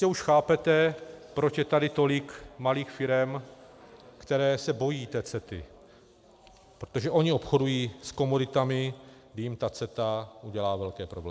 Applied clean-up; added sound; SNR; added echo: none; none; none; none.